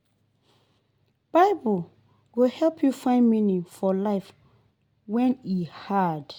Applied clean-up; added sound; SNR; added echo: none; none; none; none.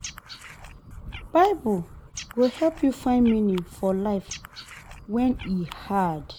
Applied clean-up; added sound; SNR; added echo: none; Frog; 16 dB; none.